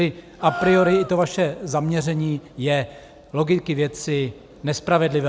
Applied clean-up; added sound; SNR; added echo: none; Gasp; 11 dB; none.